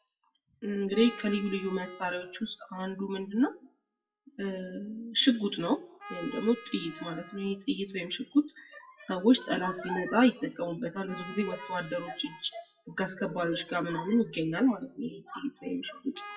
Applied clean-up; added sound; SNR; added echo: classical method WPE with log-MMSE.